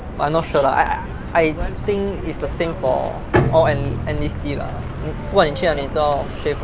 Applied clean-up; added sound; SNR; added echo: none; Car + Bowed string instrument; 4 dB; none.